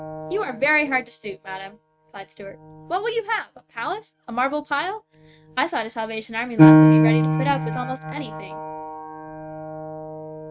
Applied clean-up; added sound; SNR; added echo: neural mask model RNNoise.